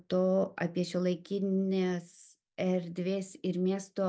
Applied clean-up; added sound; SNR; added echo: none; none; none; none.